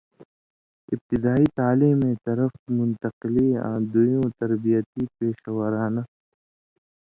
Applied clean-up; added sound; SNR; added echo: none; none; none; none.